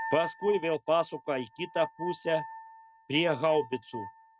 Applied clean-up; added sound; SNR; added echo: neural mask model RNNoise.